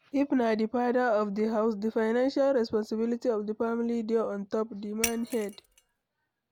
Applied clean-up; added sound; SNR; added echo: none; Shatter; 9 dB; none.